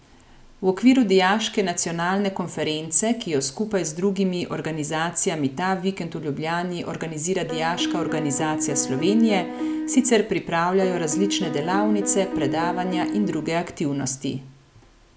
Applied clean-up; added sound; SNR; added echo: none; Piano; 4 dB; none.